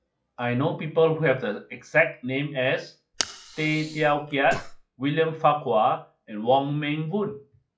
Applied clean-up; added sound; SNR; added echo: classical method log-MMSE.